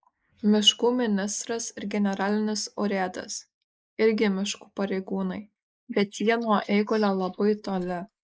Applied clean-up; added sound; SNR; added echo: neural mask model Resemble Enhance denoiser.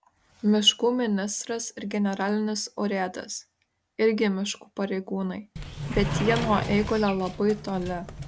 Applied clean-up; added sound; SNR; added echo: none; Sliding door; 5 dB; none.